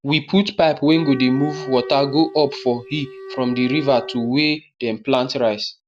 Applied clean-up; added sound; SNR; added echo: none; Wind instrument, woodwind instrument; 14 dB; none.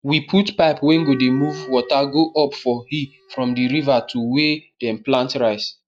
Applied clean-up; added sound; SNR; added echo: classical method log-MMSE.